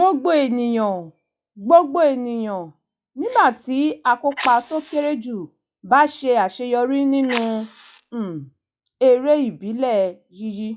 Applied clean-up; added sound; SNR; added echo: classical method log-MMSE.